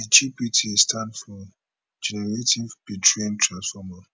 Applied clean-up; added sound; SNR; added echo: none; none; none; none.